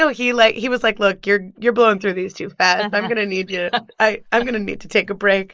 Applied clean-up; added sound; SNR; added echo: neural mask model Resemble Enhance denoiser.